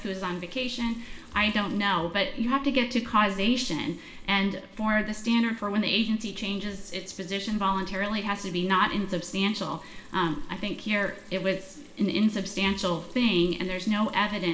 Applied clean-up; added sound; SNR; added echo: none; Sink (filling or washing) / Water tap, faucet; 14 dB; reverberation time 1.9 s.